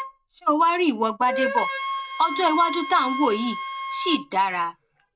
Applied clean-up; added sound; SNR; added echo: none; Wind instrument, woodwind instrument; 7 dB; none.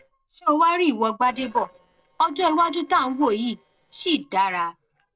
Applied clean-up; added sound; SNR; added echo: neural separator model SepFormer DNS4.